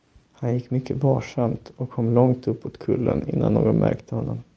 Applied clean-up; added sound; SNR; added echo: none; none; none; none.